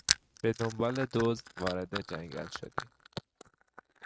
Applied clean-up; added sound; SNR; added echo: neural mask model RNNoise.